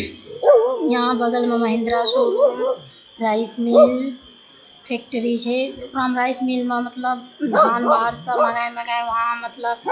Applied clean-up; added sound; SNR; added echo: classical method log-MMSE.